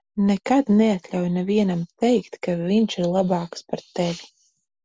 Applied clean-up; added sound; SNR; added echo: none; none; none; none.